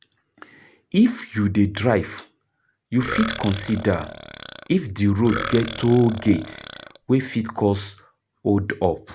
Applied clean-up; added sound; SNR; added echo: none; Burping, eructation; 10 dB; none.